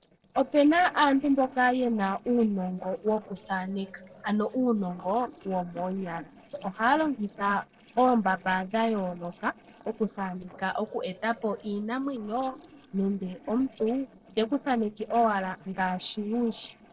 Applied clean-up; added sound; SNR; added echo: neural separator model SepFormer DNS4.